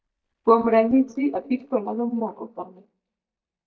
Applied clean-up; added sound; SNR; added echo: neural mask model DeepFilterNet 3.